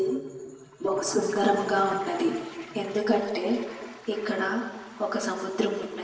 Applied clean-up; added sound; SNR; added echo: none; Toilet flush; 18 dB; reverberation time 1.4 s.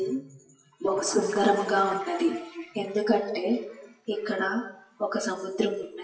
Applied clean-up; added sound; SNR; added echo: classical method WPE with log-MMSE.